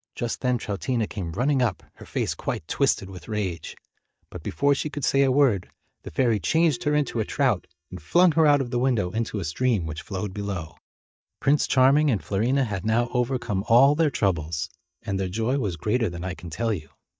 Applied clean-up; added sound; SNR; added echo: neural mask model DeepFilterNet 3.